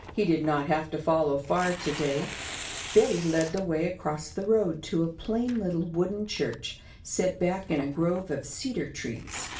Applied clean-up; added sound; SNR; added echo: none; Tearing; 14 dB; reverberation time 0.3 s.